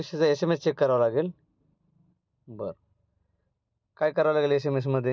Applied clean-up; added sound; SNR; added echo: none; none; none; none.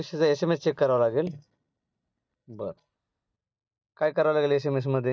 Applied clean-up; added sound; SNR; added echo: neural mask model DeepFilterNet 3.